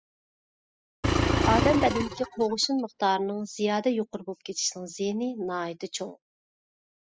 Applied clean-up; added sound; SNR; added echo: classical method spectral subtraction.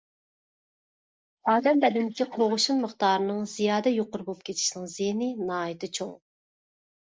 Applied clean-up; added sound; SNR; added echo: neural mask model Resemble Enhance denoiser.